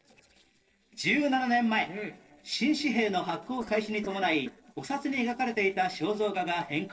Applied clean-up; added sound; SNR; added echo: neural separator model SepFormer DNS4.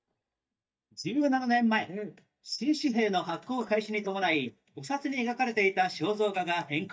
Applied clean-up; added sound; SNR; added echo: neural mask model DeepFilterNet 3.